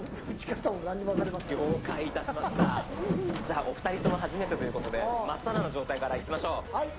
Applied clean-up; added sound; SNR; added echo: none; Boat, Water vehicle; 3 dB; none.